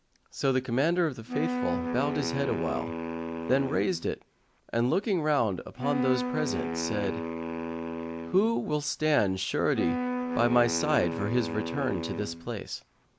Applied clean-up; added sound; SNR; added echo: none; Wind instrument, woodwind instrument; 4 dB; none.